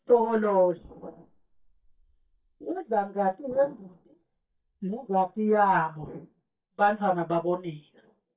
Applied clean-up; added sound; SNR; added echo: neural mask model DeepFilterNet 3.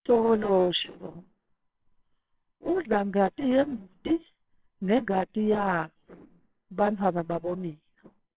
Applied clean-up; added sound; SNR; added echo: neural separator model SepFormer WHAMR!.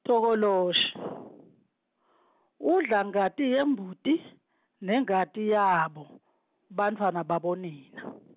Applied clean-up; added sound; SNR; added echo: none; none; none; none.